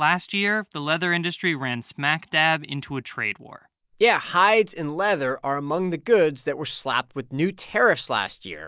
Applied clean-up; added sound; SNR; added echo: none; none; none; none.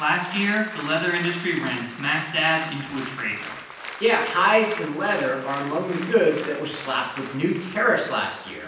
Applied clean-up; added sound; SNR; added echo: none; Applause; 14 dB; reverberation time 0.9 s.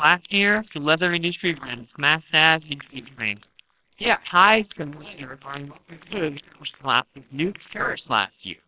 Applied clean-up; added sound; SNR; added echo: neural separator model SepFormer WHAMR!.